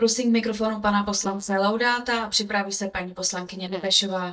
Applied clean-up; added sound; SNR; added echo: neural mask model DeepFilterNet 3.